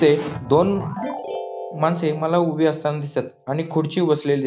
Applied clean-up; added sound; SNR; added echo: none; Keyboard (musical); 13 dB; none.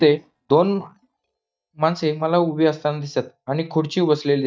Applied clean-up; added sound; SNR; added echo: neural mask model DeepFilterNet 3.